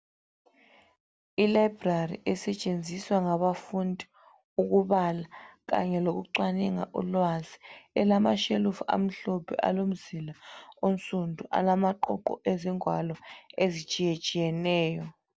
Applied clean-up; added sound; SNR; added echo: none; none; none; none.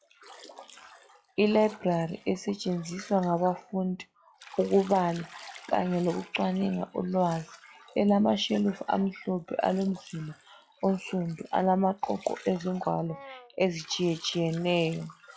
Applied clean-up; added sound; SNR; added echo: classical method log-MMSE.